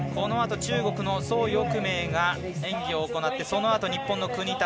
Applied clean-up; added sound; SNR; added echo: none; none; none; none.